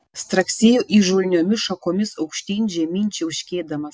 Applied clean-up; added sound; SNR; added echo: none; none; none; none.